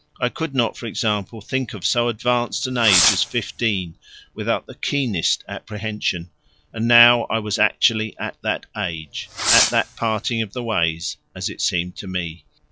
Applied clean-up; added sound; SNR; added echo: none; Fireworks; 1 dB; none.